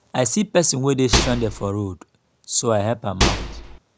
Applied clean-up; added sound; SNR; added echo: none; Microwave oven; -1 dB; none.